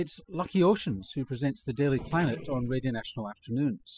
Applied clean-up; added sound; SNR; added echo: classical method spectral subtraction.